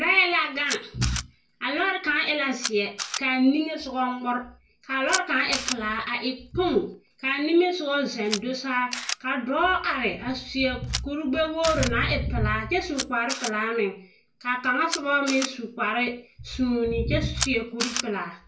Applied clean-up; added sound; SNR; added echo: none; Camera; 11 dB; reverberation time 0.3 s.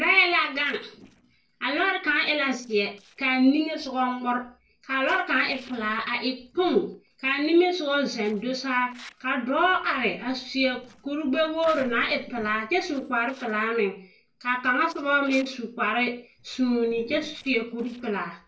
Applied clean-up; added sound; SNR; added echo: neural separator model SepFormer DNS4.